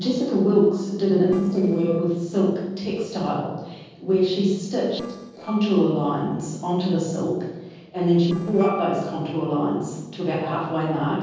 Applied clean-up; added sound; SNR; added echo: neural separator model SepFormer DNS4.